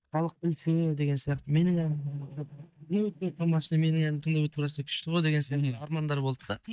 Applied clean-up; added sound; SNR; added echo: neural mask model DeepFilterNet 3.